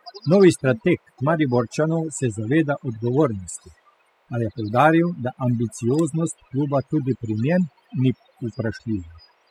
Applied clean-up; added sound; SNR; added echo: classical method spectral subtraction.